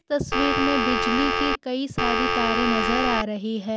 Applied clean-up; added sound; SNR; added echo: none; Telephone; -3 dB; none.